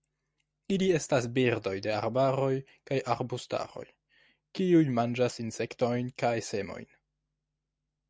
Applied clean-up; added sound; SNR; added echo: none; none; none; none.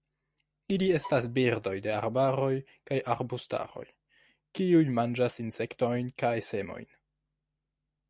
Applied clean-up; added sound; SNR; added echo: none; Bowed string instrument; 15 dB; none.